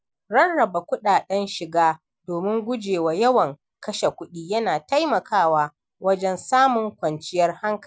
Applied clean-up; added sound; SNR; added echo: none; none; none; none.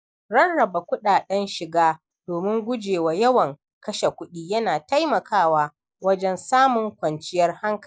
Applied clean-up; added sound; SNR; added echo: neural mask model DeepFilterNet 3.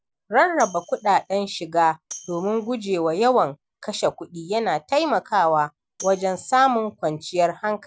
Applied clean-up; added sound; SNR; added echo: none; Tambourine; 20 dB; none.